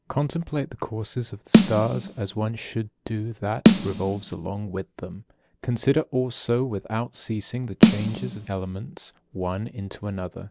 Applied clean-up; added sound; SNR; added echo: none; Snare drum; -4 dB; none.